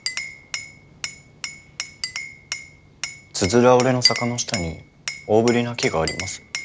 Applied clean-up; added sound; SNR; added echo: none; Glass; 7 dB; none.